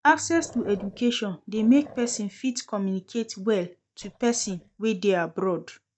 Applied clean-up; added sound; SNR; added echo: neural mask model DeepFilterNet 3.